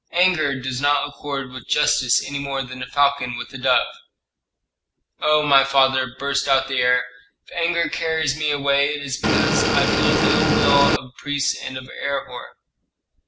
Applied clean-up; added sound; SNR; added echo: none; Motor vehicle (road) / Engine; -5 dB; none.